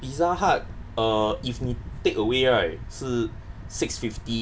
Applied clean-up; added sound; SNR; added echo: none; none; none; none.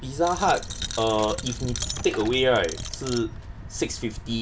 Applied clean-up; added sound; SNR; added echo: none; Coin (dropping); 11 dB; none.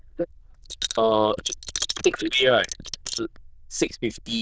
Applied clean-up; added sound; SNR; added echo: neural diffusion model UNIVERSE++.